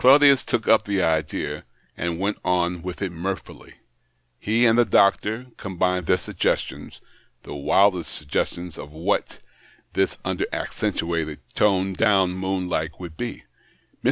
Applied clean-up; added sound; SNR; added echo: none; none; none; none.